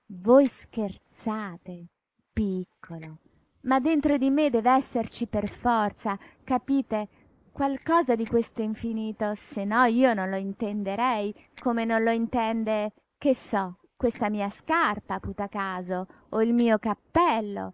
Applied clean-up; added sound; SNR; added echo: neural mask model Resemble Enhance denoiser.